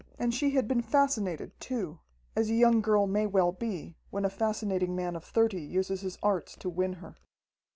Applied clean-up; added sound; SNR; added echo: none; none; none; none.